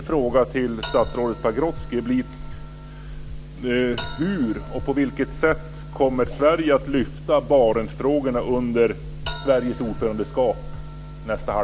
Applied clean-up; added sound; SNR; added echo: none; Breathing + Bell; 12 dB; none.